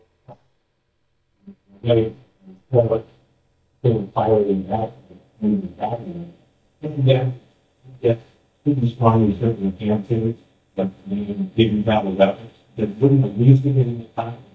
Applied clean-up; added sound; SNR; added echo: neural mask model DeepFilterNet 3.